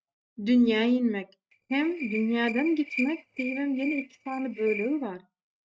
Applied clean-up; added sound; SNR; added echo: neural mask model RNNoise.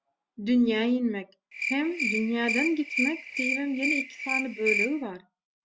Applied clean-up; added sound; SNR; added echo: none; Cricket; 2 dB; none.